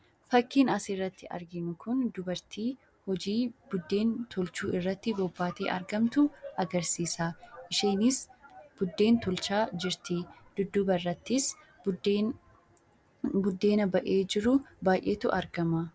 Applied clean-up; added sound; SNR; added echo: none; none; none; none.